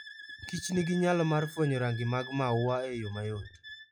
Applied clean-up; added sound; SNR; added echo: classical method log-MMSE.